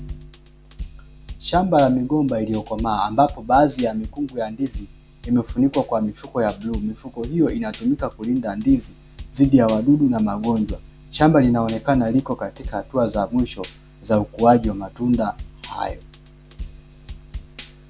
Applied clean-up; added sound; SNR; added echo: none; Drum / Drum kit; 16 dB; none.